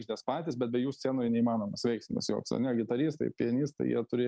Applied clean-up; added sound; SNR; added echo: none; none; none; none.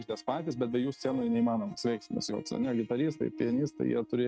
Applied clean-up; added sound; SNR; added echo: neural mask model RNNoise.